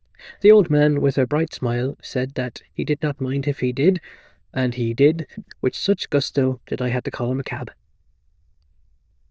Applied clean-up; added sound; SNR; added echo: neural diffusion model UNIVERSE++.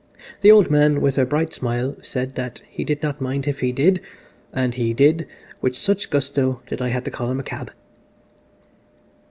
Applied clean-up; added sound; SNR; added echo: none; none; none; none.